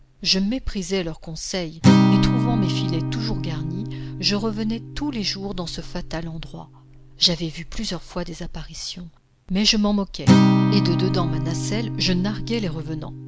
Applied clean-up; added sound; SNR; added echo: none; Acoustic guitar; -2 dB; none.